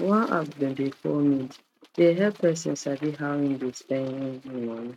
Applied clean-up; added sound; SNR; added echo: neural mask model RNNoise.